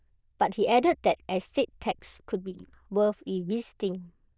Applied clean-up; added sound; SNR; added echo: neural diffusion model UNIVERSE++.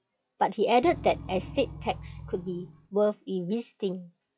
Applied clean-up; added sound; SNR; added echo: classical method log-MMSE.